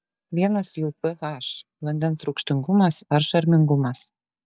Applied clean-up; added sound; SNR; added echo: neural mask model DeepFilterNet 3.